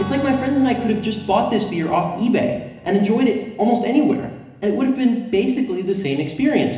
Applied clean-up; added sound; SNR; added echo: none; Strum; 19 dB; reverberation time 1.0 s.